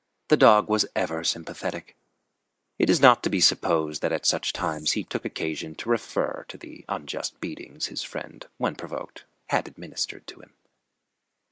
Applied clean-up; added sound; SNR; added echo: neural mask model Resemble Enhance denoiser.